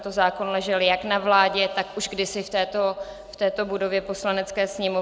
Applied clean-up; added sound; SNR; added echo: none; none; none; none.